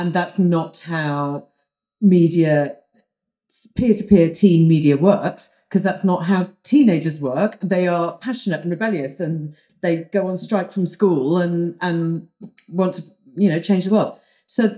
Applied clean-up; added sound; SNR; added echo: neural mask model DeepFilterNet 3.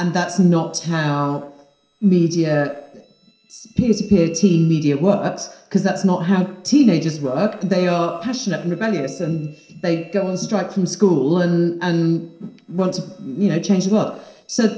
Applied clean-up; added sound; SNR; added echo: neural separator model SepFormer DNS4.